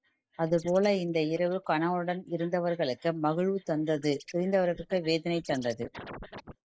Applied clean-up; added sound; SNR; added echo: neural mask model Resemble Enhance denoiser.